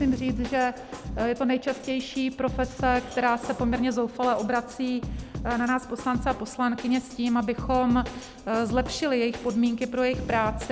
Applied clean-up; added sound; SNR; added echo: none; Drum kit; 11 dB; none.